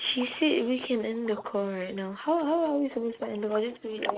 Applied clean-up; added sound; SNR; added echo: neural mask model RNNoise.